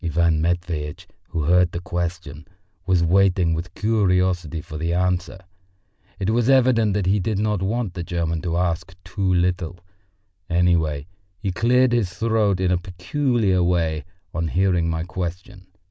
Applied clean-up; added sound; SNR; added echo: none; none; none; none.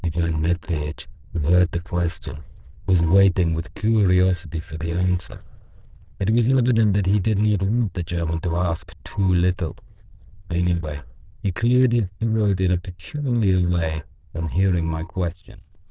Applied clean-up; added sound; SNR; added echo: neural diffusion model UNIVERSE++.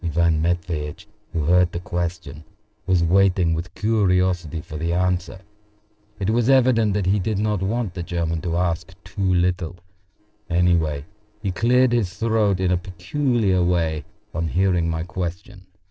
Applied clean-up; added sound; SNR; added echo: neural separator model SepFormer DNS4.